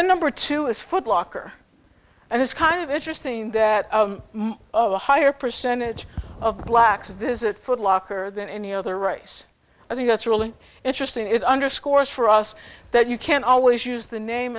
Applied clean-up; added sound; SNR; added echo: none; none; none; none.